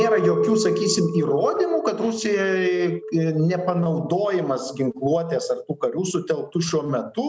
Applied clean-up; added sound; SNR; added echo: none; Chink, clink; 6 dB; none.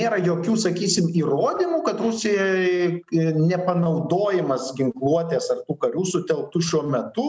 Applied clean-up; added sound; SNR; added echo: none; none; none; none.